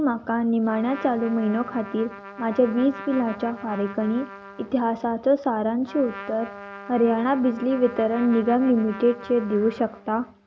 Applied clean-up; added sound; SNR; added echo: none; Trumpet; 16 dB; none.